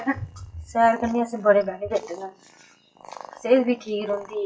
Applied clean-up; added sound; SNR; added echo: classical method WPE with log-MMSE.